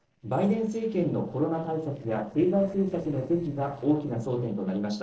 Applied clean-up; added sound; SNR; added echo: neural separator model SepFormer DNS4.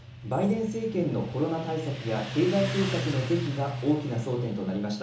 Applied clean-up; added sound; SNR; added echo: none; Motorcycle; 8 dB; reverberation time 1.2 s.